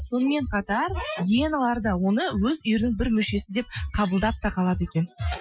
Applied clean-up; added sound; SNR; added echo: classical method Wiener filter.